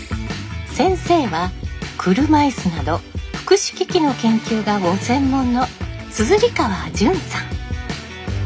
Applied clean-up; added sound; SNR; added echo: none; Guitar; 19 dB; reverberation time 0.3 s.